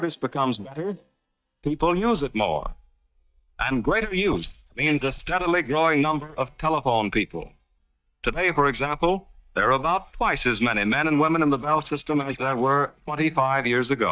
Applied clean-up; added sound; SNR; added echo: neural mask model DeepFilterNet 3.